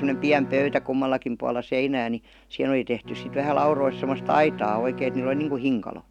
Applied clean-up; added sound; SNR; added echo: none; Bowed string instrument; 12 dB; none.